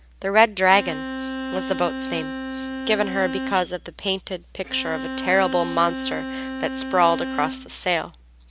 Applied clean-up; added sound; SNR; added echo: none; Bowed string instrument; 7 dB; none.